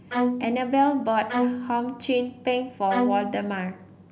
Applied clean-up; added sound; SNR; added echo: none; Bowed string instrument; 3 dB; none.